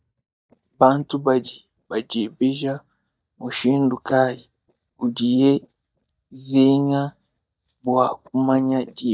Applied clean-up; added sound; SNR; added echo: neural mask model DeepFilterNet 3.